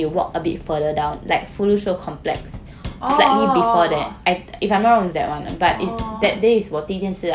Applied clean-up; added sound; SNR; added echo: none; Drum / Drum kit; 13 dB; none.